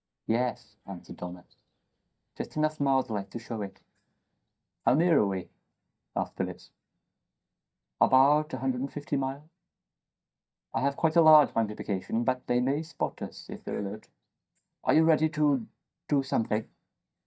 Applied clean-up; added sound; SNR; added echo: neural mask model DeepFilterNet 3.